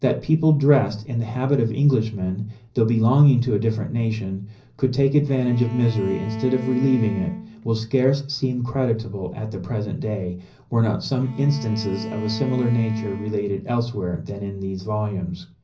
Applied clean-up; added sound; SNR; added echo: none; Bowed string instrument; 12 dB; reverberation time 0.5 s.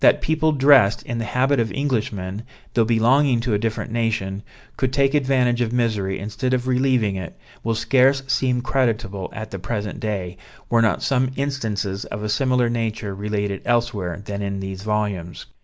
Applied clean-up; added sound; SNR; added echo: none; none; none; none.